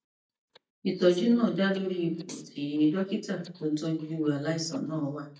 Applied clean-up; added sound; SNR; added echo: neural mask model DeepFilterNet 3.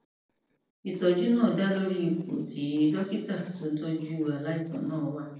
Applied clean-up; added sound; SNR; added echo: neural separator model SepFormer DNS4.